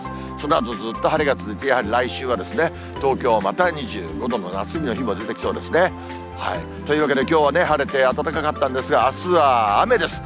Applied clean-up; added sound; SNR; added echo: none; none; none; none.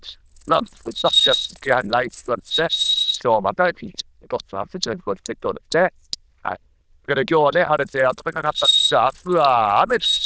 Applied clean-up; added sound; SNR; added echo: neural diffusion model UNIVERSE++.